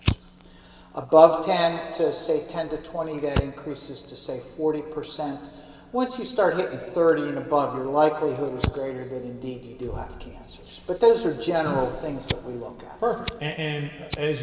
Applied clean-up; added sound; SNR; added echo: none; Fire; 11 dB; reverberation time 2.8 s.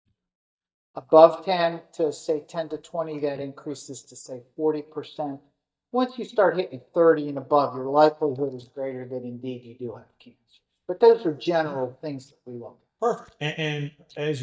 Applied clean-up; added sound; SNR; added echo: neural mask model DeepFilterNet 3.